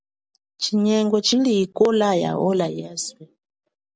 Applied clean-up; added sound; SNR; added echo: none; none; none; none.